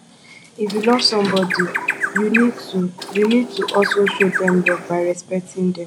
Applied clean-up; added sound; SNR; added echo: none; Bird; 5 dB; none.